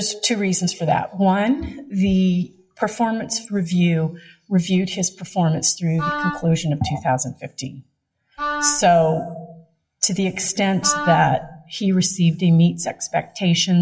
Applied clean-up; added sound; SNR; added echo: classical method WPE with log-MMSE.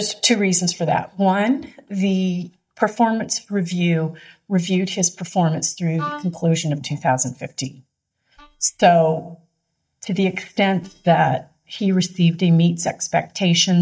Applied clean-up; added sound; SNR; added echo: neural mask model DeepFilterNet 3.